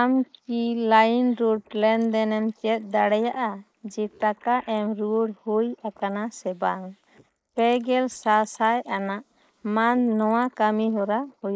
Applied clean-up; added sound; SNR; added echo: neural mask model Resemble Enhance denoiser.